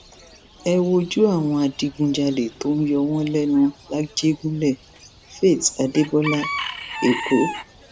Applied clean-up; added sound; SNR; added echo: none; Bird / Chicken, rooster; 13 dB; none.